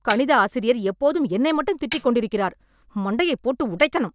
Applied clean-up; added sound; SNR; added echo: none; Snare drum; 16 dB; none.